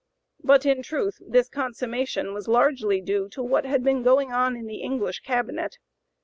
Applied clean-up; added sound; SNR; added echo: none; none; none; none.